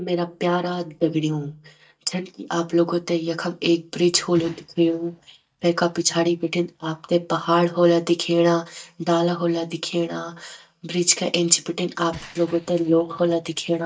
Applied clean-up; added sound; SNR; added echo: neural mask model DeepFilterNet 3.